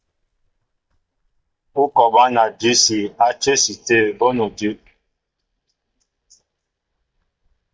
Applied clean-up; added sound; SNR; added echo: neural mask model DeepFilterNet 3.